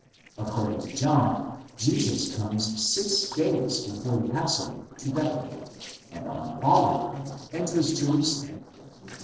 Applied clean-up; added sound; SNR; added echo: neural separator model SepFormer DNS4.